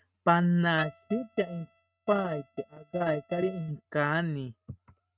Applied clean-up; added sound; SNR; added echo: neural mask model RNNoise.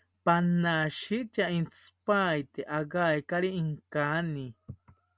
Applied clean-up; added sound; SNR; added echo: none; none; none; none.